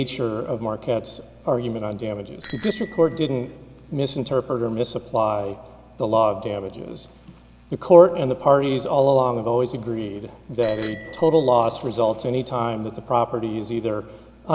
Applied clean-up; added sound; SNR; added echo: none; Bicycle bell; 2 dB; none.